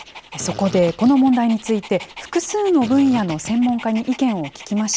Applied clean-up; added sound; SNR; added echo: none; Fart + Dog; 17 dB; none.